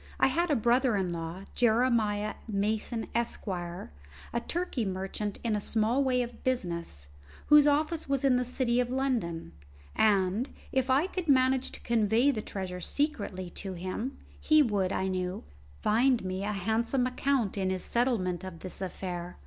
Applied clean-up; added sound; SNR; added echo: none; none; none; none.